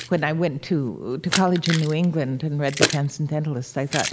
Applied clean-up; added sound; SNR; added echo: none; Keys jangling; 7 dB; none.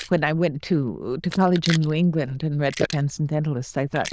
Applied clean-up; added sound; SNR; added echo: neural diffusion model UNIVERSE++.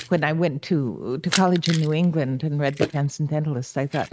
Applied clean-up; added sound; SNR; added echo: neural mask model RNNoise.